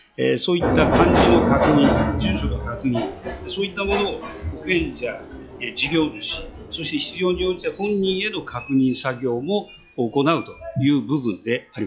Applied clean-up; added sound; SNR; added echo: classical method log-MMSE.